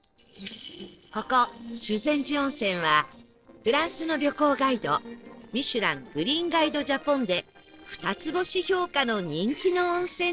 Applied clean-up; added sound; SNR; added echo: neural separator model SepFormer DNS4.